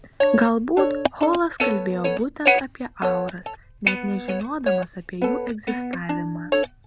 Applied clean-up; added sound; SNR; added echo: none; Plucked string instrument; -1 dB; none.